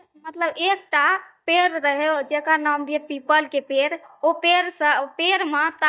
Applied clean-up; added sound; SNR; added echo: neural mask model DeepFilterNet 3.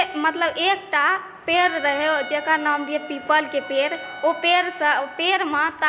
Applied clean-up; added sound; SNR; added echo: none; Trumpet; 16 dB; none.